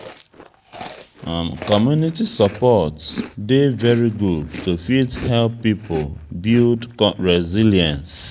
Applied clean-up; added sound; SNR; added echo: none; Chewing, mastication; 18 dB; none.